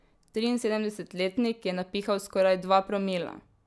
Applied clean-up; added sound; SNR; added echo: none; none; none; none.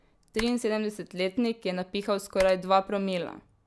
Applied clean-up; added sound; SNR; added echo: none; Typing; 17 dB; none.